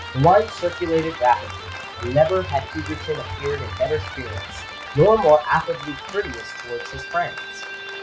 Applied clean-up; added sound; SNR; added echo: none; Applause + Electric guitar; 12 dB; none.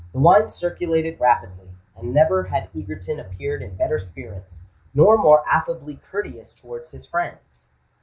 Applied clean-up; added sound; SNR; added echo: none; none; none; none.